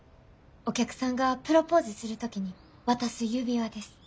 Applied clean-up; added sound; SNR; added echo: none; none; none; none.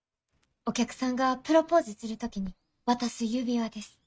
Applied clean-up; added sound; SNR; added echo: neural mask model RNNoise.